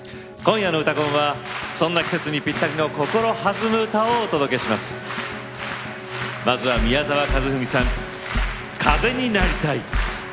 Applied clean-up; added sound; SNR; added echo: none; none; none; none.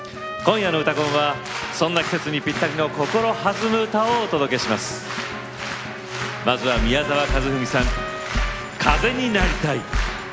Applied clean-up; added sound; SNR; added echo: none; Trumpet; 15 dB; none.